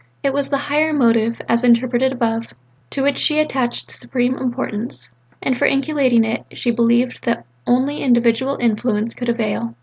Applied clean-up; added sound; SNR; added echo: none; none; none; none.